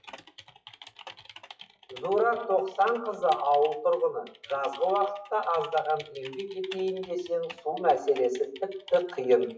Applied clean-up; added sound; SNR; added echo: classical method WPE with log-MMSE.